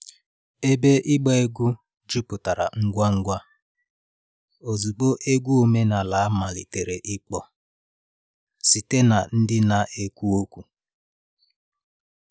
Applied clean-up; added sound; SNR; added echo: none; none; none; none.